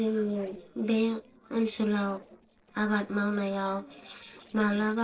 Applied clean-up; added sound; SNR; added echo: neural separator model SepFormer DNS4.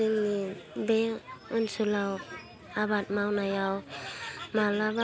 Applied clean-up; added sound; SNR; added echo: none; none; none; none.